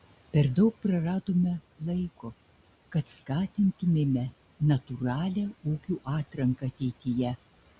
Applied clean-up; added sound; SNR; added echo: none; none; none; none.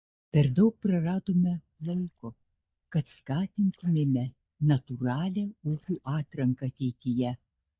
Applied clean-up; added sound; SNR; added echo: neural mask model DeepFilterNet 3.